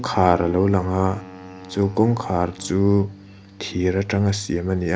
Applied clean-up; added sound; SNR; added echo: none; Electric guitar / Strum + Wind instrument, woodwind instrument; 18 dB; none.